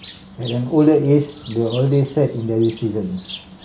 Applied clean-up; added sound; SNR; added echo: none; Bird; 19 dB; none.